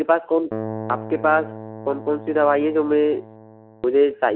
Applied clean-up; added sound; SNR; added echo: none; Keyboard (musical); 13 dB; none.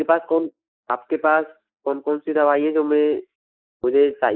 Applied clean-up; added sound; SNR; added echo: neural mask model Resemble Enhance denoiser.